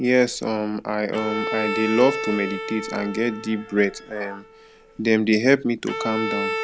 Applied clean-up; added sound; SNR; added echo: none; Bowed string instrument; 7 dB; none.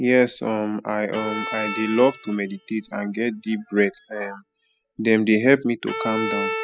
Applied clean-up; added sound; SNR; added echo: classical method spectral subtraction.